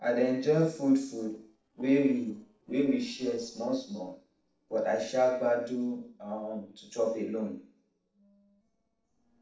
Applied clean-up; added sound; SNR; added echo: neural separator model SepFormer DNS4.